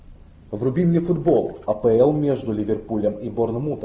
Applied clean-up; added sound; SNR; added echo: none; none; none; none.